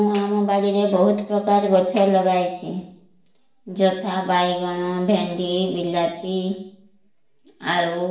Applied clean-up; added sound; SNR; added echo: none; none; none; reverberation time 0.7 s.